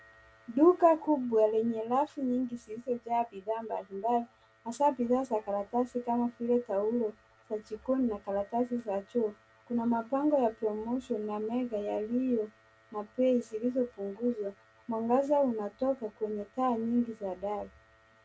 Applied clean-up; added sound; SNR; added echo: none; none; none; none.